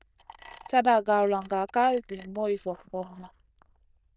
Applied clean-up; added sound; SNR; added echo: neural diffusion model UNIVERSE++.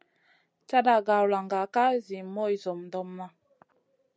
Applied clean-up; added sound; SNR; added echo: none; none; none; none.